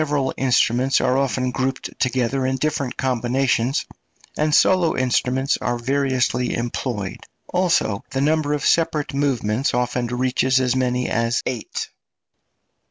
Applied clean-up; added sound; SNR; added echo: none; none; none; none.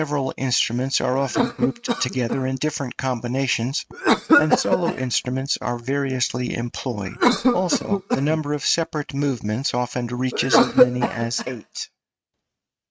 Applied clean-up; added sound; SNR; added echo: neural mask model RNNoise.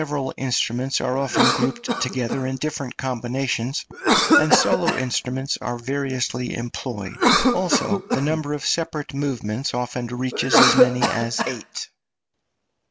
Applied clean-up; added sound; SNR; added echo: none; Cough; 0 dB; none.